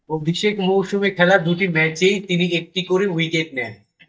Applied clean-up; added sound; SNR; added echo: neural mask model DeepFilterNet 3.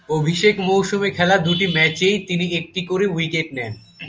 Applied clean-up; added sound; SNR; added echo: none; none; none; none.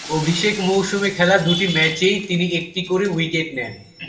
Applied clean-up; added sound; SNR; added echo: none; Shatter; 18 dB; reverberation time 0.6 s.